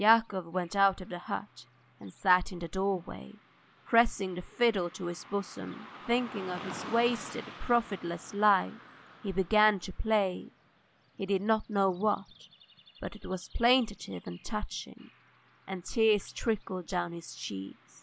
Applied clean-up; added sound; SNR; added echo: none; Car passing by / Traffic noise, roadway noise; 19 dB; none.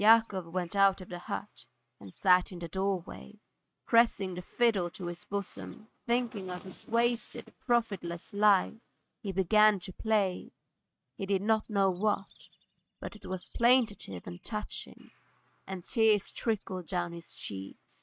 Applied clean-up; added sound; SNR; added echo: neural mask model RNNoise.